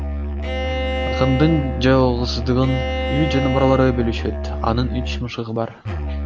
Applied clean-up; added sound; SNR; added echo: none; Musical instrument + Bowed string instrument; 3 dB; none.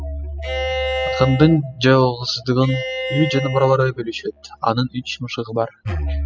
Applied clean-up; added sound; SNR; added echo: classical method spectral subtraction.